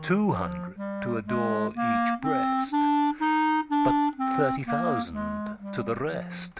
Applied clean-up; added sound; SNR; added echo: none; Wind instrument, woodwind instrument; -4 dB; none.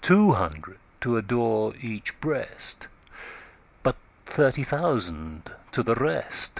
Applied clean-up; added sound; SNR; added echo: none; none; none; none.